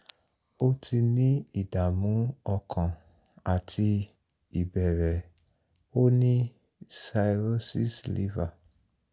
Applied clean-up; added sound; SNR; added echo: none; none; none; none.